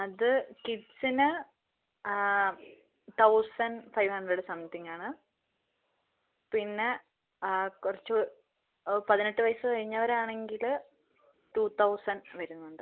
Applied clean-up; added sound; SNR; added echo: none; none; none; none.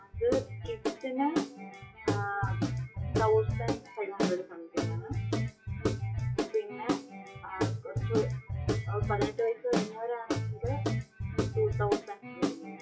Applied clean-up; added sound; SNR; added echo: classical method WPE with log-MMSE.